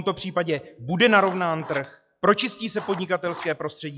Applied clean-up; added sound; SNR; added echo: classical method log-MMSE.